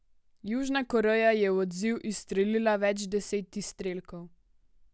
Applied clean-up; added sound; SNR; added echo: none; none; none; none.